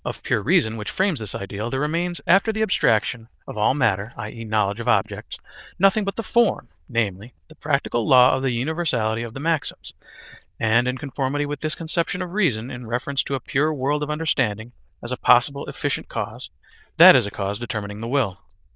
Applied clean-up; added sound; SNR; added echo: neural diffusion model UNIVERSE++.